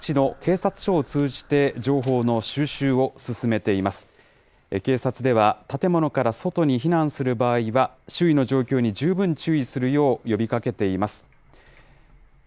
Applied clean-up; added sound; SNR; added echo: none; none; none; none.